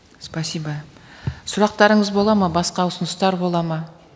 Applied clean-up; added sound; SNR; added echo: none; none; none; none.